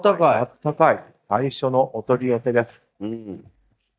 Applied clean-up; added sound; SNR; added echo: neural mask model DeepFilterNet 3.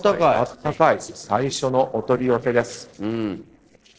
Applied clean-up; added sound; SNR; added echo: neural separator model SepFormer DNS4.